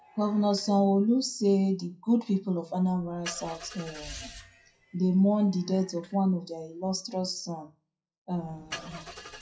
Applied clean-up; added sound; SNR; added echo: classical method WPE with log-MMSE.